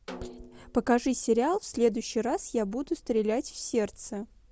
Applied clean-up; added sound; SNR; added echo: none; Snare drum; 20 dB; none.